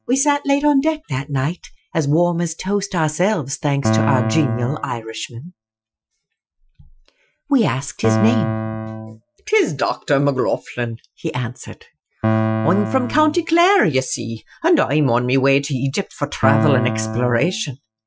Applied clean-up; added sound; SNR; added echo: classical method Wiener filter.